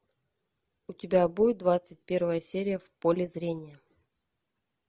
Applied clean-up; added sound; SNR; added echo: none; none; none; none.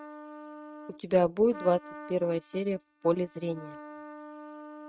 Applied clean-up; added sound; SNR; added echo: neural mask model RNNoise.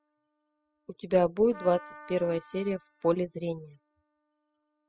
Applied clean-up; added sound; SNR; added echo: classical method spectral subtraction.